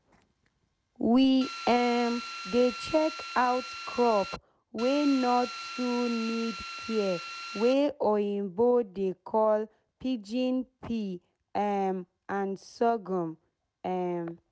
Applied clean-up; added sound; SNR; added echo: none; Drill; 10 dB; none.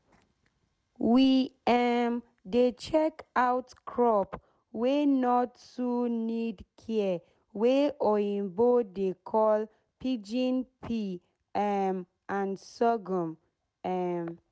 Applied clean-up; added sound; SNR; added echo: none; none; none; none.